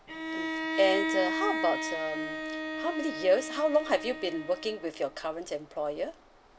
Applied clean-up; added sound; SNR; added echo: none; Bowed string instrument; 4 dB; none.